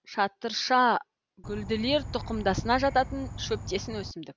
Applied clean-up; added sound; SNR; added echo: none; Insect; 10 dB; none.